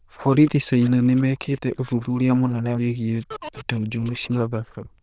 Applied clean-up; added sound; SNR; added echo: neural diffusion model UNIVERSE++.